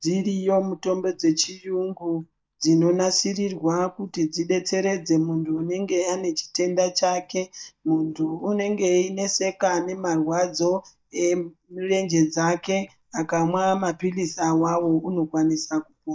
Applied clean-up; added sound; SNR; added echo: neural mask model DeepFilterNet 3.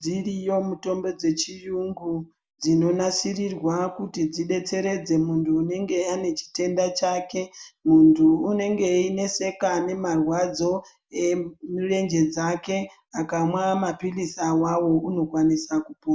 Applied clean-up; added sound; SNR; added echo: none; none; none; none.